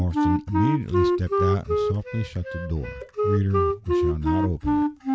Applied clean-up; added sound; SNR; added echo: none; Wind instrument, woodwind instrument; -2 dB; none.